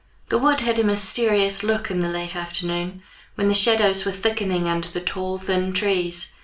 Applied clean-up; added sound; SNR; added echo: none; none; none; reverberation time 0.3 s.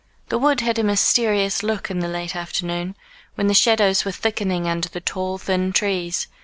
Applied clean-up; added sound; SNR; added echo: none; none; none; none.